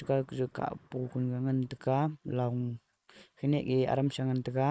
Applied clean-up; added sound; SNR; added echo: neural mask model Resemble Enhance denoiser.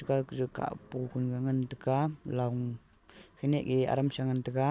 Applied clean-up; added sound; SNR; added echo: none; none; none; none.